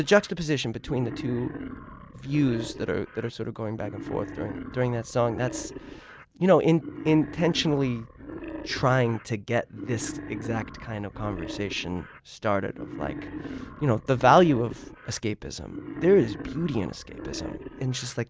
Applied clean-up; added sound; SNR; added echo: none; Wild animals; 12 dB; none.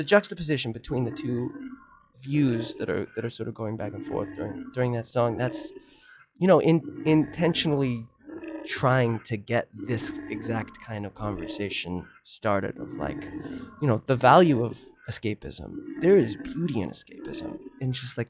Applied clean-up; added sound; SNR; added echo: classical method log-MMSE.